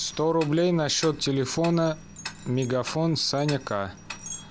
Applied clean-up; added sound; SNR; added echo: none; Glass + Tick-tock; 16 dB; none.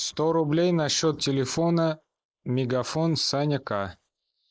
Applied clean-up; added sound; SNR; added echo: neural mask model Resemble Enhance denoiser.